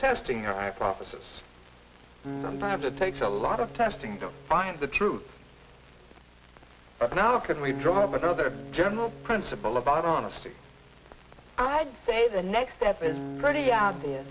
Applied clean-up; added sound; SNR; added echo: none; Acoustic guitar; 14 dB; none.